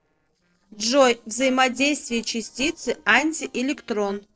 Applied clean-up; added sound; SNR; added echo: neural separator model SepFormer DNS4.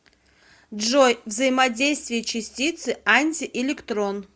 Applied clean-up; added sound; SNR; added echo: none; none; none; none.